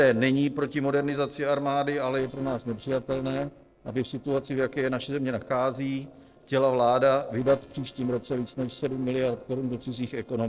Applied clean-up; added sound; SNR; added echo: neural separator model SepFormer DNS4.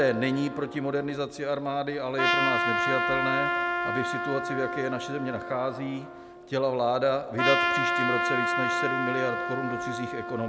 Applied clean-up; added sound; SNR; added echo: none; Trumpet; 0 dB; none.